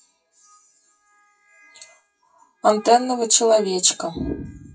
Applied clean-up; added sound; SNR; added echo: classical method WPE with log-MMSE.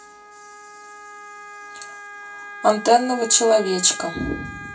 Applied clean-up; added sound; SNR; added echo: none; Wind instrument, woodwind instrument; 14 dB; reverberation time 0.2 s.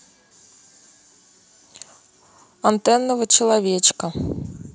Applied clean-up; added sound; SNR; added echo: none; none; none; none.